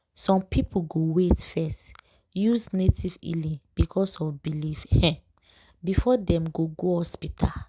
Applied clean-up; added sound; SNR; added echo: none; none; none; none.